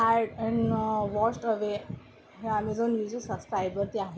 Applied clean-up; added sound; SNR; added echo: none; none; none; none.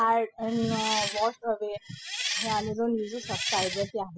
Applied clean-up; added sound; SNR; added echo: classical method spectral subtraction.